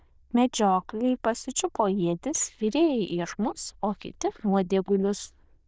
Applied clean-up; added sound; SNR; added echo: neural diffusion model UNIVERSE++.